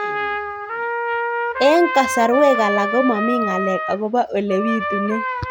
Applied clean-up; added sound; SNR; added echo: none; Trumpet; 4 dB; none.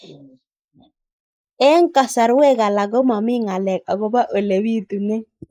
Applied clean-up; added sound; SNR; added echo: neural mask model Resemble Enhance denoiser.